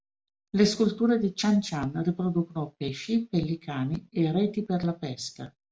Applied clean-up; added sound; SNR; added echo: none; none; none; none.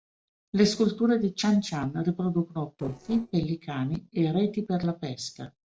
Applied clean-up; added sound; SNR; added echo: neural separator model SepFormer DNS4.